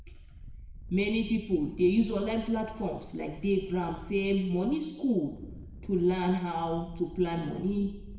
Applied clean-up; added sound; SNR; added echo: none; Wind; 16 dB; reverberation time 0.9 s.